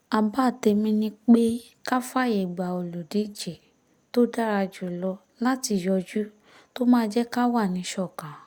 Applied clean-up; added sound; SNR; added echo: none; none; none; none.